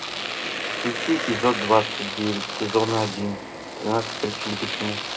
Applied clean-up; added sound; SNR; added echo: none; Domestic sounds, home sounds; 4 dB; reverberation time 0.2 s.